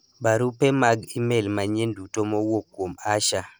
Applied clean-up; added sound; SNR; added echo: none; none; none; none.